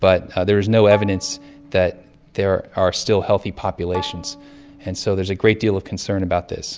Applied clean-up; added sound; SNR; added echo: none; Bowed string instrument; 17 dB; none.